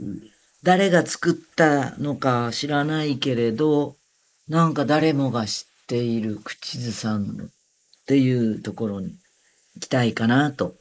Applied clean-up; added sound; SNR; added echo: neural mask model Resemble Enhance denoiser.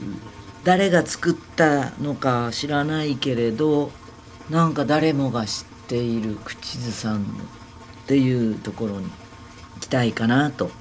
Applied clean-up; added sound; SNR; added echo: none; Engine; 19 dB; none.